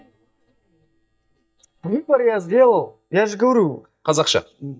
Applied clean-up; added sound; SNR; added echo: neural mask model DeepFilterNet 3.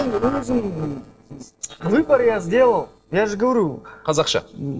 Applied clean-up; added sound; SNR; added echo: neural separator model SepFormer DNS4.